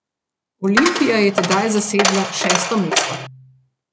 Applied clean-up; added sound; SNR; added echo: none; Coin (dropping); 1 dB; none.